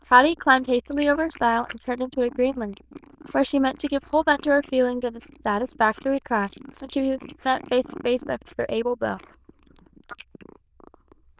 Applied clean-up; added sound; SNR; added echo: neural diffusion model UNIVERSE++.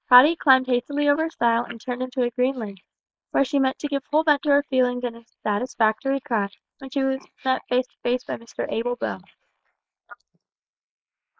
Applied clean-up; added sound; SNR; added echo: neural mask model Resemble Enhance denoiser.